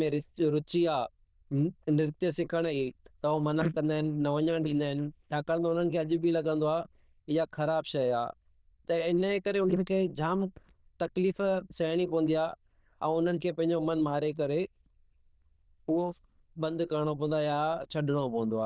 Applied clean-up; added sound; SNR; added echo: neural diffusion model UNIVERSE++.